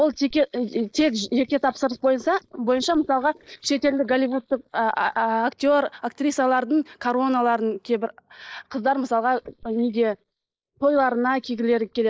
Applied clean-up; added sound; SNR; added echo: neural mask model Resemble Enhance denoiser.